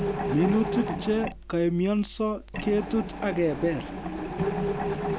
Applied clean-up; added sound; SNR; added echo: none; Mechanisms; 4 dB; none.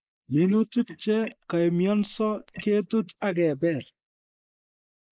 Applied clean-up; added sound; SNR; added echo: neural mask model Resemble Enhance denoiser.